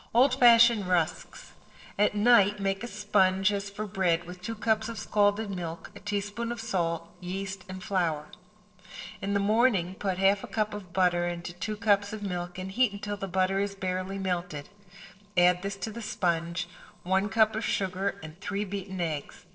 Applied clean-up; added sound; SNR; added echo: neural separator model SepFormer DNS4.